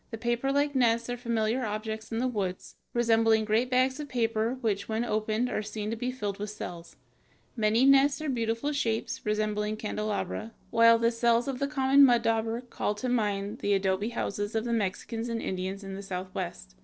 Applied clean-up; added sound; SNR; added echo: neural separator model SepFormer DNS4.